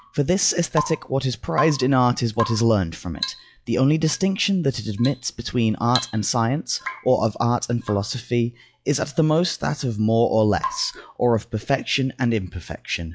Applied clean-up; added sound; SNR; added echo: classical method log-MMSE.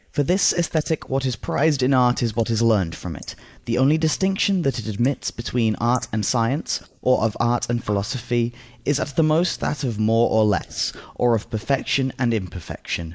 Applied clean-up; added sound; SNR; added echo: neural mask model Resemble Enhance denoiser.